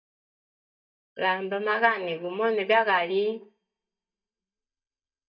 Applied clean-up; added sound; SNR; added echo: neural mask model DeepFilterNet 3.